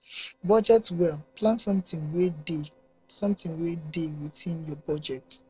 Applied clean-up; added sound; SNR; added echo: neural separator model SepFormer DNS4.